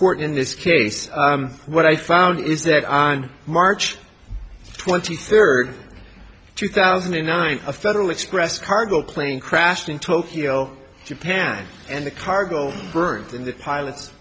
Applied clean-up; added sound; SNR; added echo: none; none; none; none.